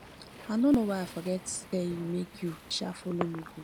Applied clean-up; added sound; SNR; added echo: none; Waves, surf; 17 dB; none.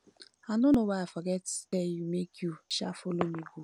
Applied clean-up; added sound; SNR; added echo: none; none; none; none.